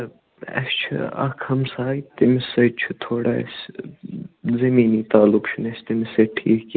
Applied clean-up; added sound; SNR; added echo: none; none; none; none.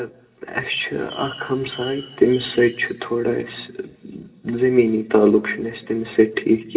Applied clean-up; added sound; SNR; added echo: none; Bird; 17 dB; reverberation time 1.9 s.